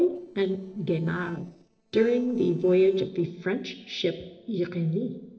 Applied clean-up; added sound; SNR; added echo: neural separator model SepFormer DNS4.